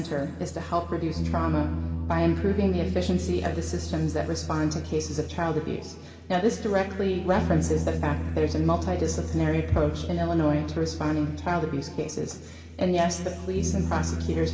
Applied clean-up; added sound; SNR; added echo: none; Bass guitar; 6 dB; reverberation time 1.9 s.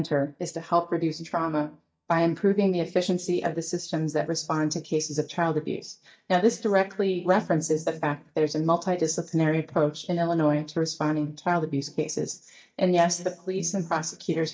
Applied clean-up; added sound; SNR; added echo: neural mask model DeepFilterNet 3.